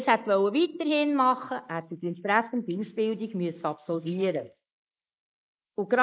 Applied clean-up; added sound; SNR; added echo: neural mask model Resemble Enhance denoiser.